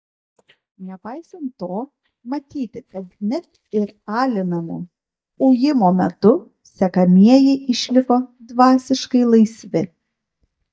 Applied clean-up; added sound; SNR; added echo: neural mask model DeepFilterNet 3.